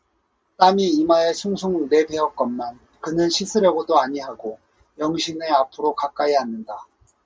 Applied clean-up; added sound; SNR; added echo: none; none; none; none.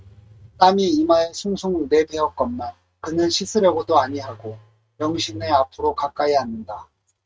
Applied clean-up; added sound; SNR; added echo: neural mask model RNNoise.